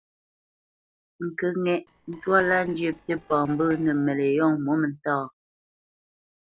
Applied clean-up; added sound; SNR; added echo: neural separator model SepFormer DNS4.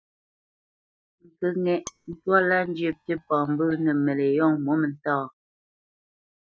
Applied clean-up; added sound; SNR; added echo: neural mask model DeepFilterNet 3.